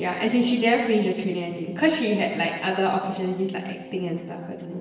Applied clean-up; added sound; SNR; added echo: none; Organ; 18 dB; reverberation time 1.2 s.